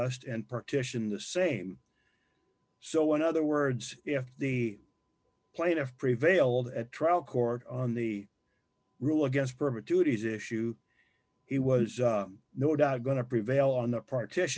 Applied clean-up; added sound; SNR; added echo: none; none; none; none.